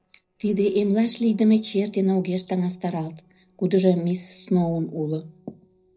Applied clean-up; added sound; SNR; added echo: neural separator model SepFormer DNS4.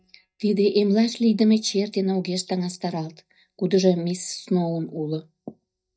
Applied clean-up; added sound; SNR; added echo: neural mask model DeepFilterNet 3.